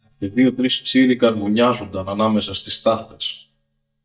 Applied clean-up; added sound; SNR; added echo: neural mask model DeepFilterNet 3.